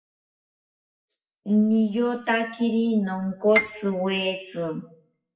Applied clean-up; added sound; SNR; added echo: classical method WPE with log-MMSE.